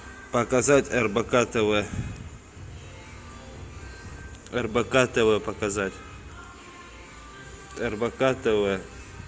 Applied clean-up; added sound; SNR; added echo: none; none; none; none.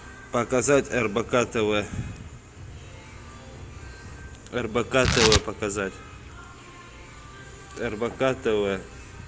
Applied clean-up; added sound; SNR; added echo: none; Tearing; 7 dB; none.